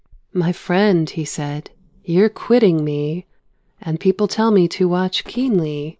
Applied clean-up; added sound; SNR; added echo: neural mask model Resemble Enhance denoiser.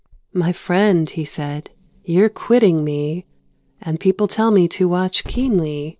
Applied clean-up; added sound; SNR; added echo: neural separator model SepFormer DNS4.